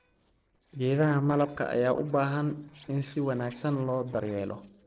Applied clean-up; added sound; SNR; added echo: neural separator model SepFormer DNS4.